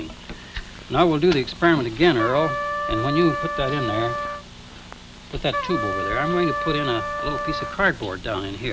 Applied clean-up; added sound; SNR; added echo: none; Trumpet; 5 dB; none.